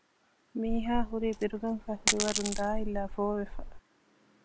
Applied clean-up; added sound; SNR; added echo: none; Coin (dropping); 0 dB; none.